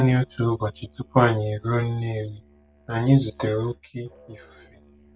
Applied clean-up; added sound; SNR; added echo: neural separator model SepFormer DNS4.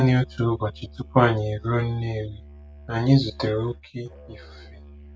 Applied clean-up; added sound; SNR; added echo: none; Musical instrument; 20 dB; none.